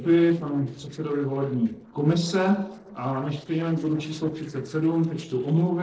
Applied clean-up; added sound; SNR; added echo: neural separator model SepFormer DNS4.